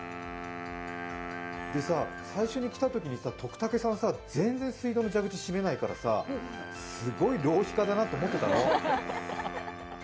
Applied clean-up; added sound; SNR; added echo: none; Wind instrument, woodwind instrument; 11 dB; none.